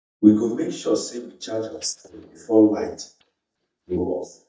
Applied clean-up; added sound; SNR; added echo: neural mask model DeepFilterNet 3.